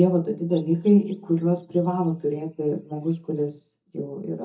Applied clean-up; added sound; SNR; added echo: neural mask model DeepFilterNet 3.